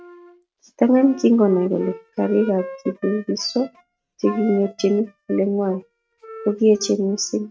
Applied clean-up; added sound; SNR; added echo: neural mask model RNNoise.